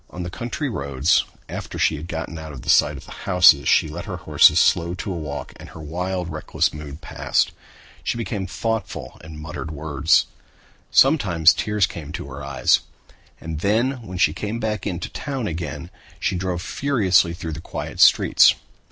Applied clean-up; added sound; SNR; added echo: neural separator model SepFormer DNS4.